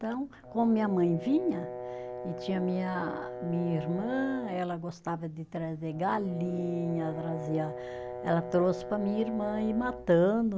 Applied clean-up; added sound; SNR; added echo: none; Brass instrument; 10 dB; none.